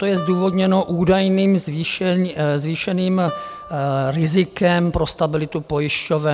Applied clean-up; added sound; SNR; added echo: none; Guitar; 20 dB; none.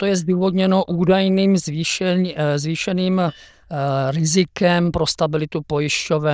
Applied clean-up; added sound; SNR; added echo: neural diffusion model UNIVERSE++.